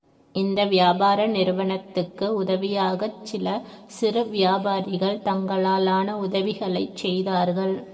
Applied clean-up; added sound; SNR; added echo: none; none; none; reverberation time 1.3 s.